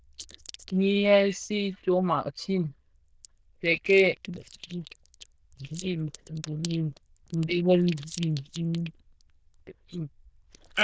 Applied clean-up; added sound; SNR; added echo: neural diffusion model UNIVERSE++.